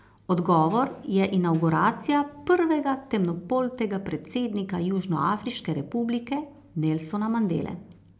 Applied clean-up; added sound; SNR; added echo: none; none; none; none.